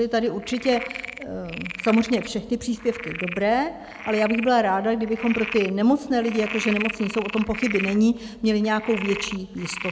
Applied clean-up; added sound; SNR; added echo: none; Frog; 11 dB; none.